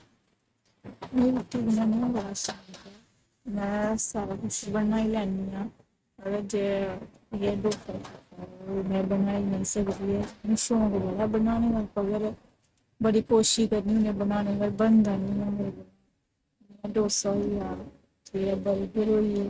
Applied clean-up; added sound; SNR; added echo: neural mask model RNNoise.